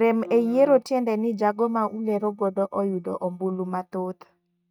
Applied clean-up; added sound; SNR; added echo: neural mask model DeepFilterNet 3.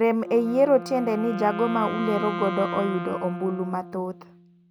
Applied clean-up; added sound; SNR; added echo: none; Wind instrument, woodwind instrument; 9 dB; none.